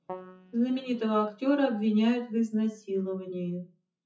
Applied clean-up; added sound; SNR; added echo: classical method WPE with log-MMSE.